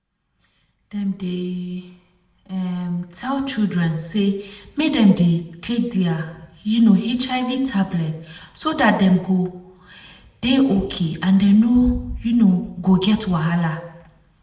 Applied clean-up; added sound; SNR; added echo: none; none; none; reverberation time 0.7 s.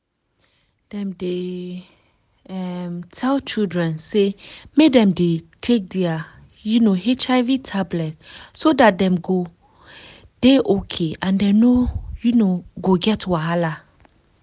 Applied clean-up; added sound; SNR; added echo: none; none; none; none.